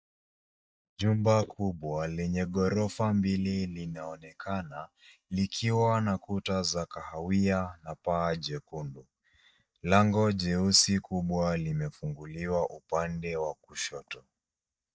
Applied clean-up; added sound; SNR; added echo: neural mask model DeepFilterNet 3.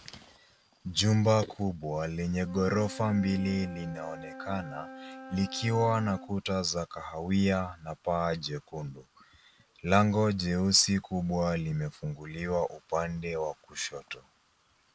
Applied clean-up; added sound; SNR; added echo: none; Wind instrument, woodwind instrument; 20 dB; none.